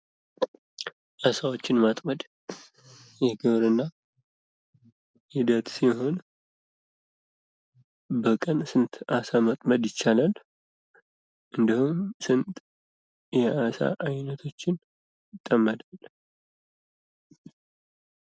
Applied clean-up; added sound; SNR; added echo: none; none; none; none.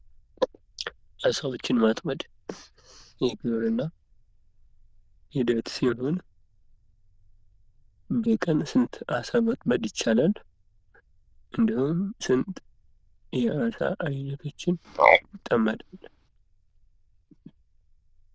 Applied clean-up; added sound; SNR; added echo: neural diffusion model UNIVERSE++.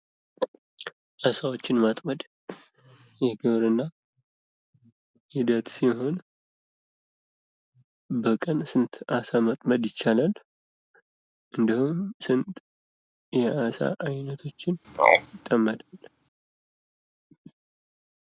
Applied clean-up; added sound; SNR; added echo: none; Frog; -2 dB; none.